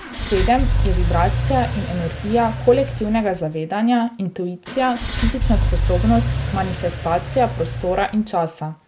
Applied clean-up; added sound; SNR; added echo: none; Engine / Car; 2 dB; none.